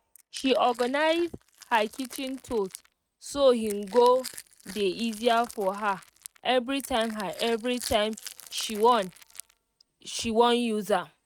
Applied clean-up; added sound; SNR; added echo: neural mask model RNNoise.